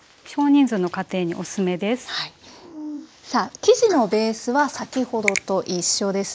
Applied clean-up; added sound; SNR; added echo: neural mask model Resemble Enhance denoiser.